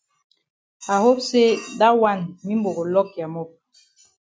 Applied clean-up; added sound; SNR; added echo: none; none; none; none.